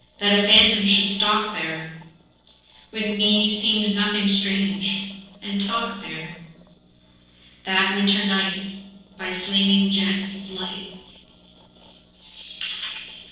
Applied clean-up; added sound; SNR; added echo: neural separator model SepFormer DNS4.